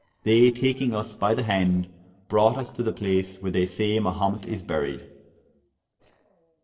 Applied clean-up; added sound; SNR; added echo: neural separator model SepFormer DNS4.